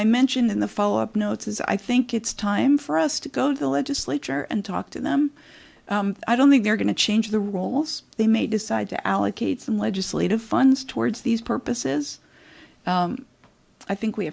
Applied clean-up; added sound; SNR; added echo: none; none; none; none.